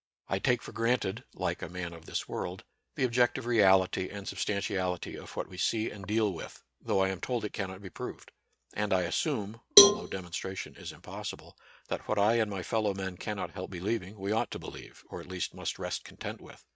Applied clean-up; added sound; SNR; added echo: neural mask model RNNoise.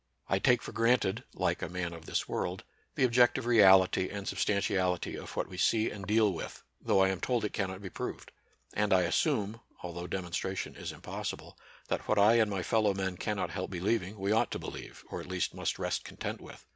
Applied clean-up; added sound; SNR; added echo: none; none; none; none.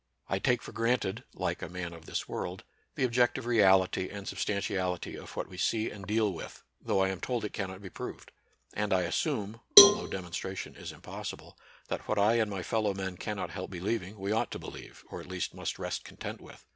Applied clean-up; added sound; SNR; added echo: none; Cowbell; -5 dB; none.